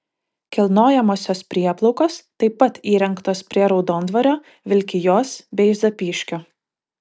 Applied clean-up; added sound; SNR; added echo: none; none; none; none.